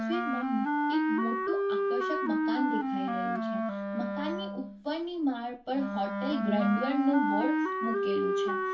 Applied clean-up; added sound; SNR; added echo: none; Wind instrument, woodwind instrument; -2 dB; reverberation time 0.2 s.